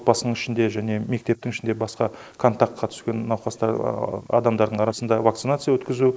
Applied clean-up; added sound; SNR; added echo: neural mask model Resemble Enhance denoiser.